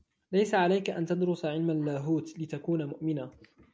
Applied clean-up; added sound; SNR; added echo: none; none; none; none.